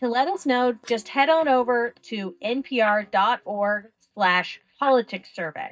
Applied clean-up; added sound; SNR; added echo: neural mask model DeepFilterNet 3.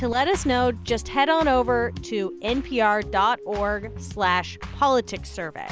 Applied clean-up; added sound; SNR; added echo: none; none; none; none.